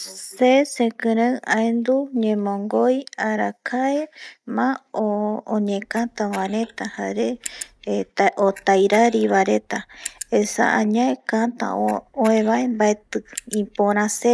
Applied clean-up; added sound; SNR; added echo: none; Camera; 17 dB; none.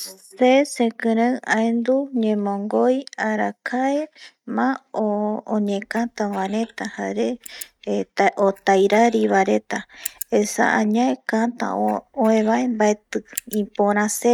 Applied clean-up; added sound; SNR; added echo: neural mask model RNNoise.